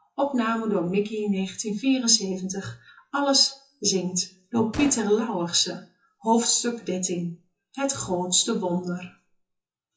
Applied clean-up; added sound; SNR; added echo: classical method WPE with log-MMSE.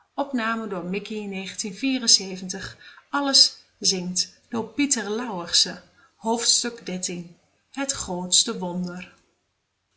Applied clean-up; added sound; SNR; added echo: none; none; none; none.